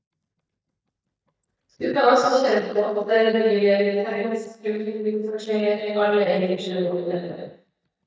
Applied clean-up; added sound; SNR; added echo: neural mask model DeepFilterNet 3.